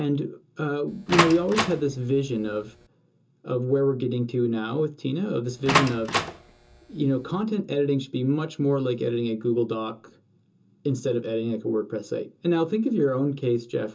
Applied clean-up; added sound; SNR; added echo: none; Door; 3 dB; reverberation time 0.2 s.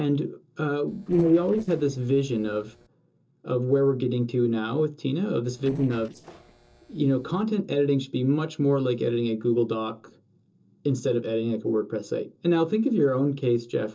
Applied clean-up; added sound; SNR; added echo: neural separator model SepFormer DNS4.